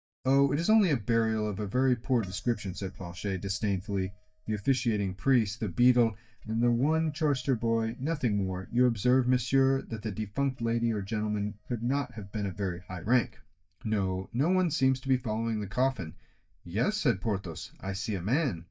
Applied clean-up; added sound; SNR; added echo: neural mask model DeepFilterNet 3.